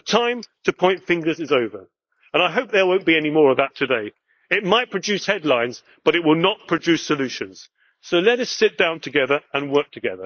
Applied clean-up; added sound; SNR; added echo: neural mask model Resemble Enhance denoiser.